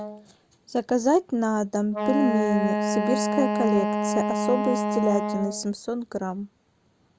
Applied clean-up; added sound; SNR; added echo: none; Wind instrument, woodwind instrument; 2 dB; none.